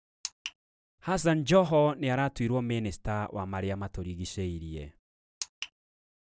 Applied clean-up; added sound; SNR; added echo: none; none; none; none.